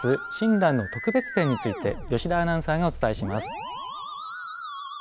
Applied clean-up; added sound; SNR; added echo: none; Musical instrument; 9 dB; none.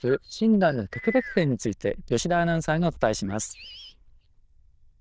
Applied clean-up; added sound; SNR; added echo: neural diffusion model UNIVERSE++.